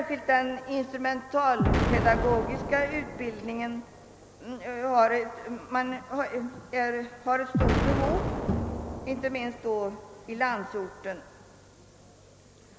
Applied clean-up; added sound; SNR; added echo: none; Bowed string instrument + Explosion; 3 dB; none.